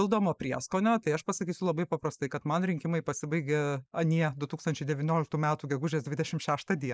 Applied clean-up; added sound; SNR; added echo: neural mask model Resemble Enhance denoiser.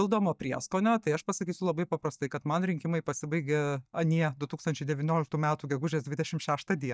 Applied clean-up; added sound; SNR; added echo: neural mask model DeepFilterNet 3.